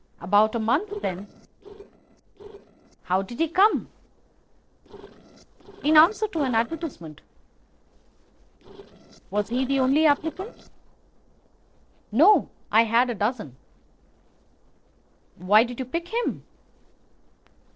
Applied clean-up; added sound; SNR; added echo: neural separator model SepFormer DNS4.